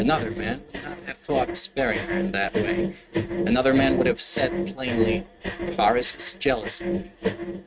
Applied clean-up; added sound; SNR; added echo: neural mask model RNNoise.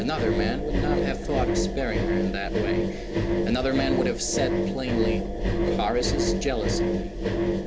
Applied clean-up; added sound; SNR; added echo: none; Engine; -4 dB; none.